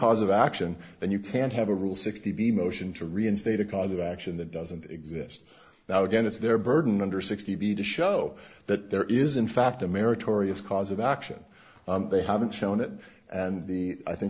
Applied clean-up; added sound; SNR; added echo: none; none; none; none.